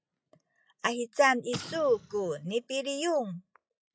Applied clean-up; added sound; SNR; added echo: classical method log-MMSE.